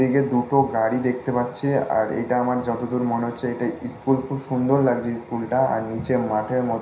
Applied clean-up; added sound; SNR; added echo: none; none; none; reverberation time 0.5 s.